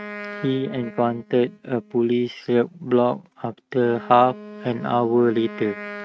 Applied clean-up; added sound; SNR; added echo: neural mask model RNNoise.